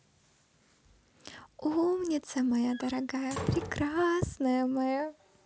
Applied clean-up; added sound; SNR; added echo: none; Slam; 12 dB; none.